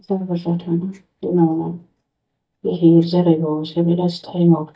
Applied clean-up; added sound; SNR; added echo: neural mask model DeepFilterNet 3.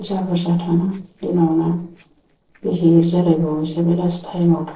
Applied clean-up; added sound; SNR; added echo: neural separator model SepFormer DNS4.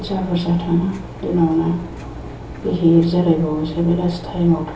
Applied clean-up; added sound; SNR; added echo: none; Engine; 14 dB; reverberation time 0.4 s.